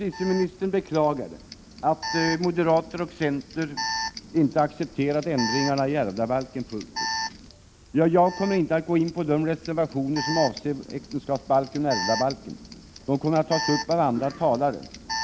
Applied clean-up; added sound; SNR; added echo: none; Alarm; 10 dB; none.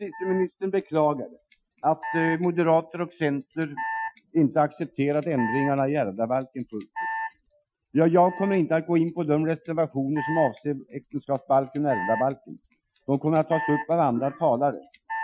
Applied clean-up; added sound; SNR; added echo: classical method Wiener filter.